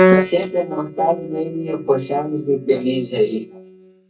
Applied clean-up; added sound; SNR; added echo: neural mask model DeepFilterNet 3.